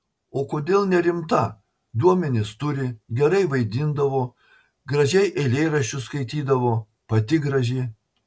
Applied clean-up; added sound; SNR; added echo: none; none; none; none.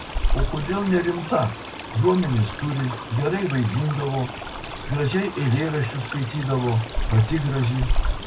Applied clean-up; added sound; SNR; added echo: none; Stream; 4 dB; reverberation time 0.4 s.